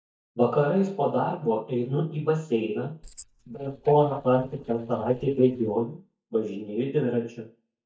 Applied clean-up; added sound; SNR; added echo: neural mask model DeepFilterNet 3.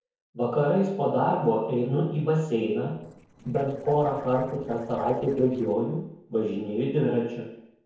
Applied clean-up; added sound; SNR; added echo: neural separator model SepFormer DNS4.